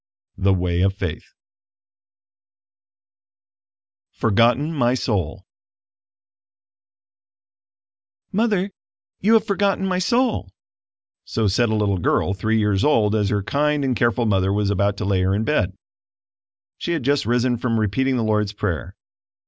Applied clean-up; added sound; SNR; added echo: none; none; none; none.